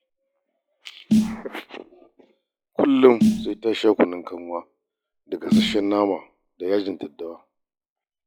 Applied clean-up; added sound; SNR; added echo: classical method log-MMSE.